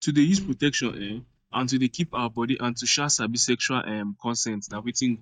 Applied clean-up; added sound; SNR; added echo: neural mask model DeepFilterNet 3.